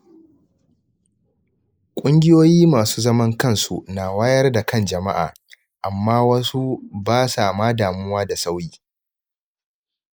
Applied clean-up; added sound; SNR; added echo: neural mask model Resemble Enhance denoiser.